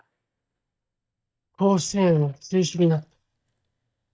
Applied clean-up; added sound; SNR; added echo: neural mask model DeepFilterNet 3.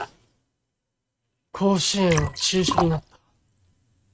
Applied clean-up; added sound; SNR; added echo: neural mask model RNNoise.